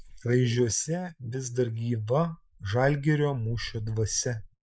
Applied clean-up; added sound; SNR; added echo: neural mask model Resemble Enhance denoiser.